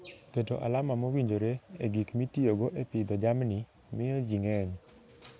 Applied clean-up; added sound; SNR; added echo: none; none; none; none.